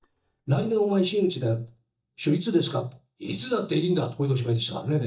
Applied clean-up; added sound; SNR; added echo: neural mask model DeepFilterNet 3.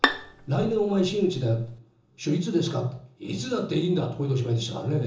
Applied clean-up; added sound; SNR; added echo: none; Bowed string instrument; 5 dB; reverberation time 0.6 s.